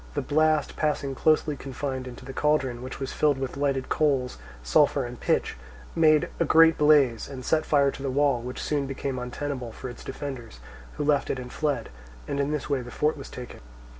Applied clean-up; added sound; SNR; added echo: none; none; none; none.